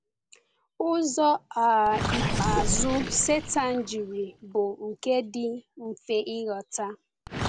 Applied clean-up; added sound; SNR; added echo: none; Gurgling; 6 dB; none.